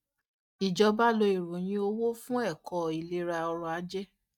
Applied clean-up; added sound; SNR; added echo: neural mask model DeepFilterNet 3.